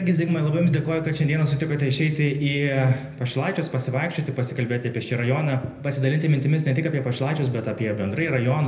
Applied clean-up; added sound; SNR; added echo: none; none; none; reverberation time 0.8 s.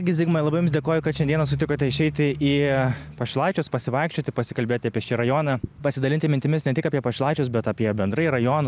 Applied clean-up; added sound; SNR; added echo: none; none; none; none.